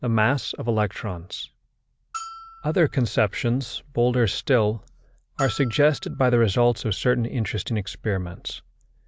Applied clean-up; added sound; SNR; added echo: none; Bell; 18 dB; none.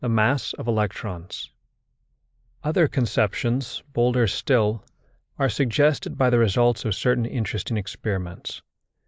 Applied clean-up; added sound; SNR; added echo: neural mask model Resemble Enhance denoiser.